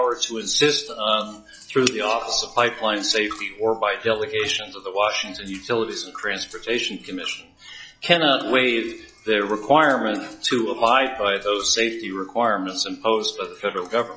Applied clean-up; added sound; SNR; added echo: classical method log-MMSE.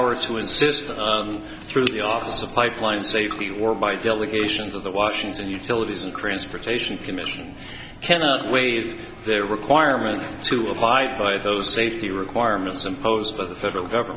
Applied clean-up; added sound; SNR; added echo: none; Tick + Alarm; 20 dB; none.